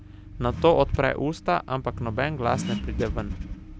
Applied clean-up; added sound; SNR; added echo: none; Accelerating, revving, vroom; 7 dB; none.